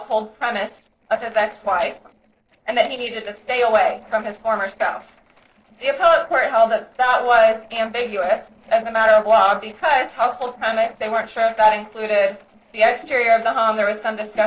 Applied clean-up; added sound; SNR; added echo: neural separator model SepFormer DNS4.